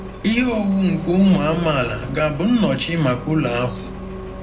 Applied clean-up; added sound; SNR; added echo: none; Engine; 12 dB; reverberation time 0.3 s.